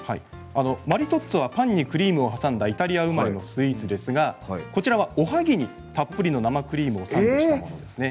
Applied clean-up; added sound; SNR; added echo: none; none; none; none.